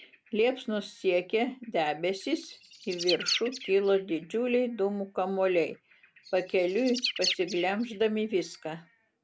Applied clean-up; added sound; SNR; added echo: none; Bird; 11 dB; none.